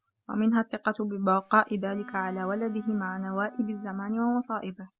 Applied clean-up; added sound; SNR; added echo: none; Wind instrument, woodwind instrument; 20 dB; none.